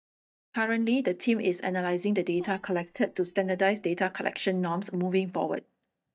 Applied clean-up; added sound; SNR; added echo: neural mask model DeepFilterNet 3.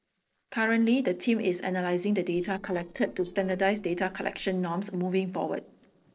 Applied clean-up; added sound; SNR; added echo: neural separator model SepFormer DNS4.